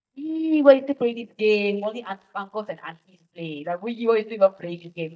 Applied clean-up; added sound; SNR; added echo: neural mask model DeepFilterNet 3.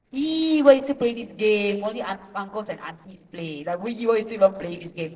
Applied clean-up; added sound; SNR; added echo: neural separator model SepFormer DNS4.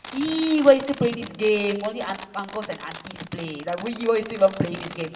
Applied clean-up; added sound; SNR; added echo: none; Fireworks; 12 dB; reverberation time 1.5 s.